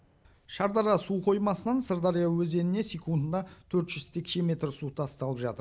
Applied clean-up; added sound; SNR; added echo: none; none; none; none.